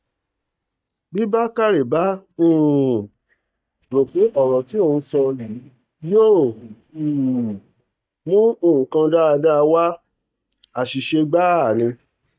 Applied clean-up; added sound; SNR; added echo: neural mask model DeepFilterNet 3.